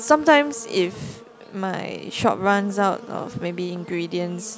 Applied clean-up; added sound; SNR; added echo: none; Buzz; 18 dB; none.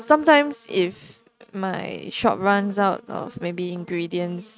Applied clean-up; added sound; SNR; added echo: neural mask model RNNoise.